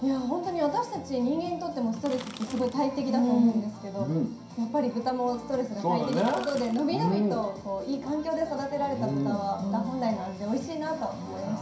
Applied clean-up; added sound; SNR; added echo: none; Crackle; 17 dB; reverberation time 0.5 s.